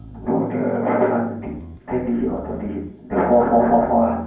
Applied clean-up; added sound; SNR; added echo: none; Bass guitar; 17 dB; reverberation time 0.9 s.